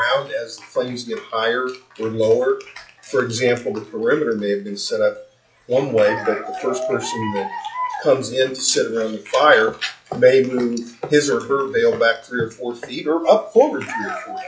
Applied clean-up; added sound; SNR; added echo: classical method log-MMSE.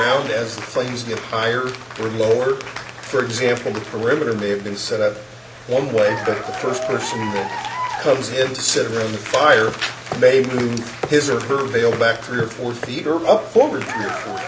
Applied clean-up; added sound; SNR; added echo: none; Hammer + Applause / Cheering; 11 dB; none.